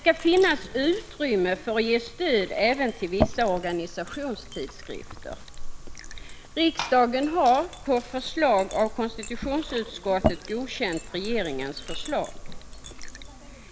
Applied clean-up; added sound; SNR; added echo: none; Fill (with liquid) / Glass + Chink, clink; 9 dB; none.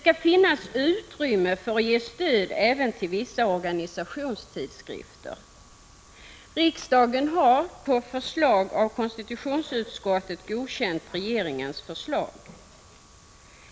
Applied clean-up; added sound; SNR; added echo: none; none; none; none.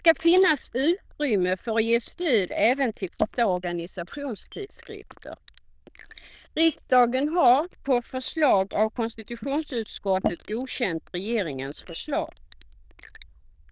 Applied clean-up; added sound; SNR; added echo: neural diffusion model UNIVERSE++.